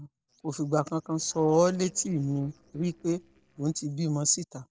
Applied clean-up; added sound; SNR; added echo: neural separator model SepFormer DNS4.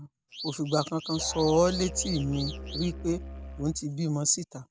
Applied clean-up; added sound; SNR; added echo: none; Musical instrument + Alarm / Car; 10 dB; none.